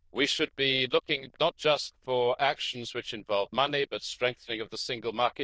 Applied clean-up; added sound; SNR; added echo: neural diffusion model UNIVERSE++.